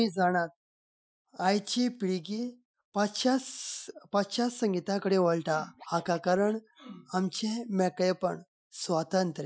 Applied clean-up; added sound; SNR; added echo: classical method Wiener filter.